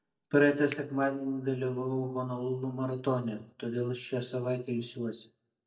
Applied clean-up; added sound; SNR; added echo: neural mask model DeepFilterNet 3.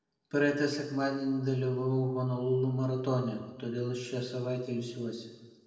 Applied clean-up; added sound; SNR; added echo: neural separator model SepFormer DNS4.